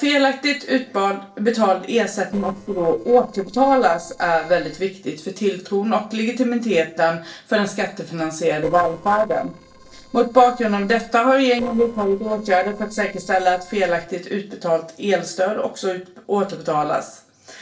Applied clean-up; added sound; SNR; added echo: neural separator model SepFormer DNS4.